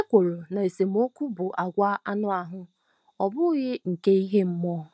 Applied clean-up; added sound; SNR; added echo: none; none; none; none.